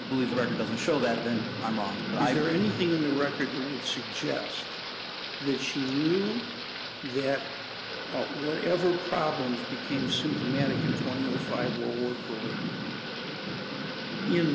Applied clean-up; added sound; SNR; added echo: none; Thunder / Rain; 4 dB; none.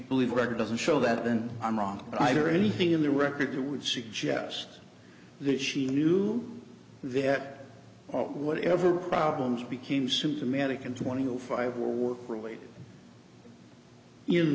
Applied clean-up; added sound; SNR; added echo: none; none; none; none.